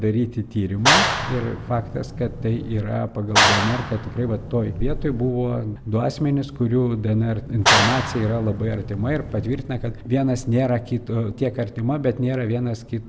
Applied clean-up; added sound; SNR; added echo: none; Clapping; 0 dB; none.